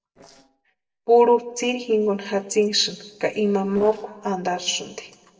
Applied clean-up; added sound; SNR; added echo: neural separator model SepFormer DNS4.